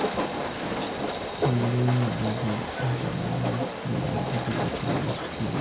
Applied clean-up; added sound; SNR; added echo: none; Train; 1 dB; reverberation time 0.3 s.